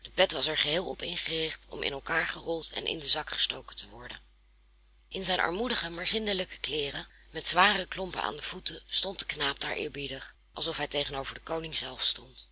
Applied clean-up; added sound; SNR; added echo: none; none; none; none.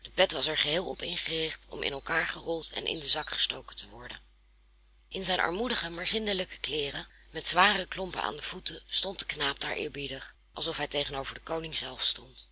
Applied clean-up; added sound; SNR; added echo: none; Chirp, tweet; 16 dB; none.